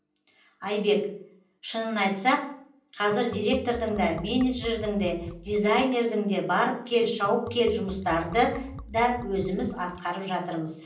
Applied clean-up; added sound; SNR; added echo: none; Liquid; 15 dB; reverberation time 0.6 s.